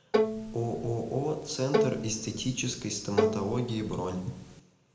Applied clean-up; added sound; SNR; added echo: none; Bowed string instrument; 0 dB; reverberation time 0.8 s.